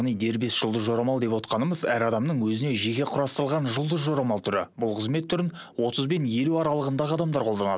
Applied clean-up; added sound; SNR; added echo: none; none; none; none.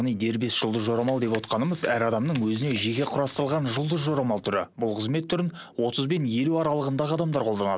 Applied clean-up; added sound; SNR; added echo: none; Chewing, mastication; 19 dB; none.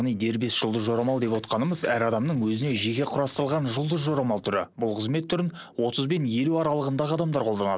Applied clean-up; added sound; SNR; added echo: neural separator model SepFormer DNS4.